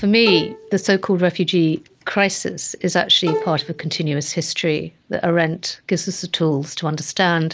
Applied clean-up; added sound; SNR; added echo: none; Bowed string instrument; 9 dB; none.